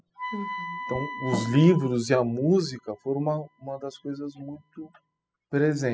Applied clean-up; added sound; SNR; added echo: classical method spectral subtraction.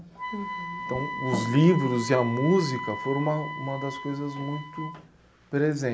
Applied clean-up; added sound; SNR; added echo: none; Wind instrument, woodwind instrument; 9 dB; none.